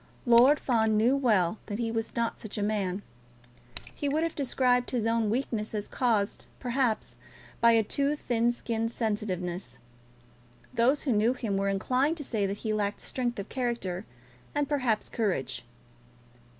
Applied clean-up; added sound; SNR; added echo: none; Raindrop / Splash, splatter; 11 dB; none.